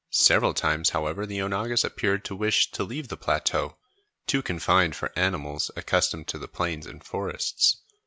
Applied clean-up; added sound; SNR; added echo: none; none; none; none.